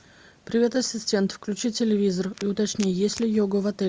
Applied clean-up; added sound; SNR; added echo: none; none; none; none.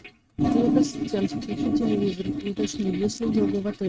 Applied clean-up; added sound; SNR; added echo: neural mask model RNNoise.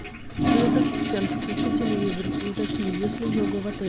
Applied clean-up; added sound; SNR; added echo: none; Toilet flush; -3 dB; none.